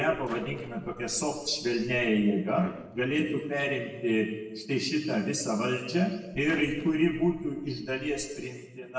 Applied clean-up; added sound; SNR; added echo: neural separator model SepFormer DNS4.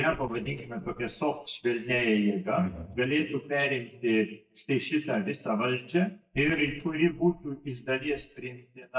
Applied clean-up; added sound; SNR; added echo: neural mask model DeepFilterNet 3.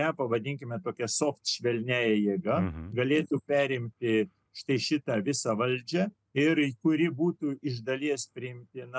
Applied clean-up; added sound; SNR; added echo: none; none; none; none.